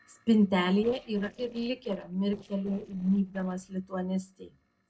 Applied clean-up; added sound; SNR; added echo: neural separator model SepFormer DNS4.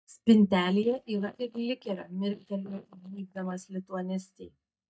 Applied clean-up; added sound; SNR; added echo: neural mask model DeepFilterNet 3.